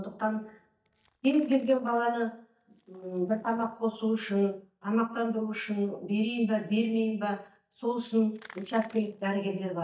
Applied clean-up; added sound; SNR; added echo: neural mask model DeepFilterNet 3.